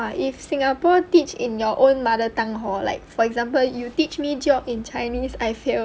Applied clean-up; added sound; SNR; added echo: none; none; none; none.